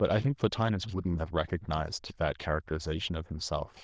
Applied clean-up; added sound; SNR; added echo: neural diffusion model UNIVERSE++.